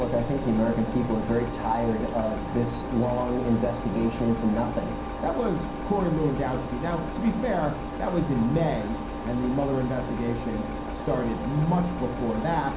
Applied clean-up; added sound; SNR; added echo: none; Engine; 5 dB; reverberation time 0.6 s.